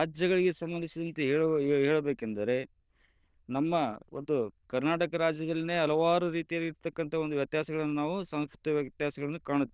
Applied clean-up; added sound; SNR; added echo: neural diffusion model UNIVERSE++.